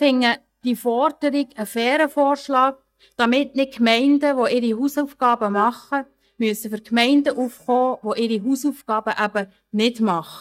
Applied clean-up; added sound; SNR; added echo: neural mask model DeepFilterNet 3.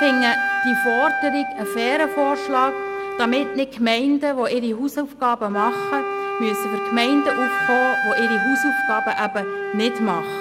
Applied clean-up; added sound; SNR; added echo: none; Wind instrument, woodwind instrument; 2 dB; none.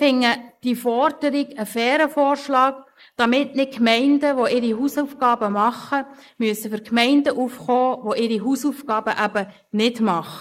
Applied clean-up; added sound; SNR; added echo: neural mask model Resemble Enhance denoiser.